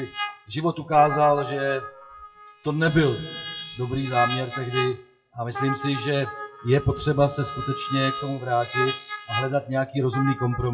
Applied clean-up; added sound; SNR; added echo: classical method WPE with log-MMSE.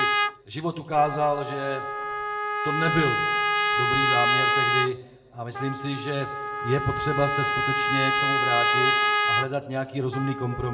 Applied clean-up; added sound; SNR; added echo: none; Trumpet; -3 dB; reverberation time 1.0 s.